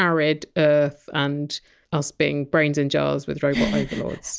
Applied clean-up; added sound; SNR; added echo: none; none; none; none.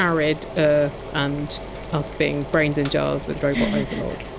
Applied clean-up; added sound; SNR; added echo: none; Boiling; 11 dB; none.